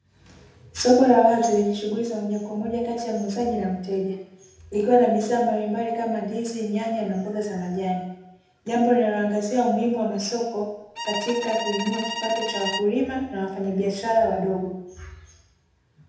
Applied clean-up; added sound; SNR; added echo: none; Bowed string instrument; 8 dB; reverberation time 0.8 s.